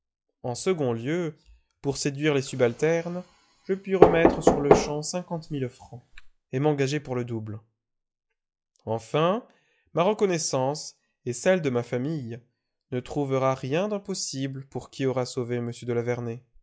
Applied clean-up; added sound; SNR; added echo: classical method log-MMSE.